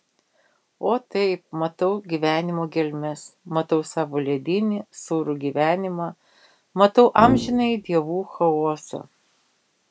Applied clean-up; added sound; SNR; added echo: none; Brass instrument; 3 dB; none.